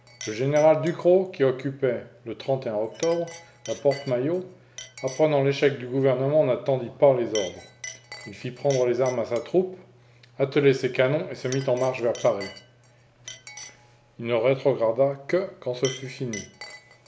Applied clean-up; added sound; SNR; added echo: none; Chink, clink; 20 dB; none.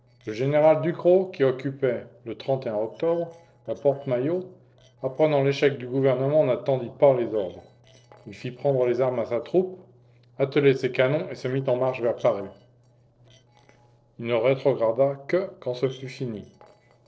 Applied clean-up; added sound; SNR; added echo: neural separator model SepFormer DNS4.